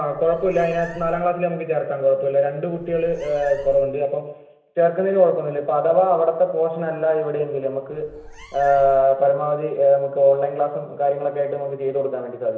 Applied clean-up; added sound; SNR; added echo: none; Meow; 19 dB; reverberation time 0.9 s.